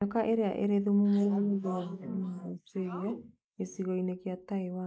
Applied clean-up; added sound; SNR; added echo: neural mask model Resemble Enhance denoiser.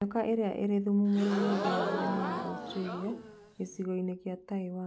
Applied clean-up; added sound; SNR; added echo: none; Crowd / Gasp; 4 dB; none.